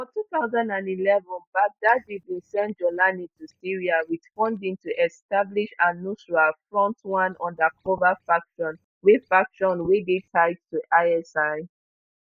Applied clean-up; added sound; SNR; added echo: neural mask model DeepFilterNet 3.